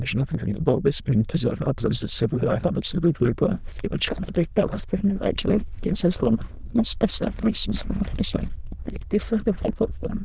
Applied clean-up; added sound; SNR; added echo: neural diffusion model UNIVERSE++.